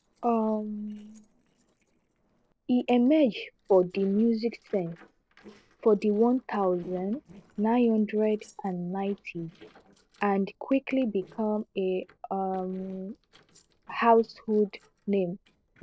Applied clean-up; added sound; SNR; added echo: neural separator model SepFormer DNS4.